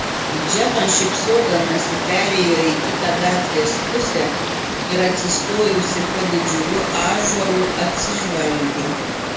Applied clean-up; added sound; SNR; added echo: none; Water; 1 dB; reverberation time 0.5 s.